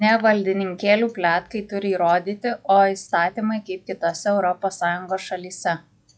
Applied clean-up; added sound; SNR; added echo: classical method log-MMSE.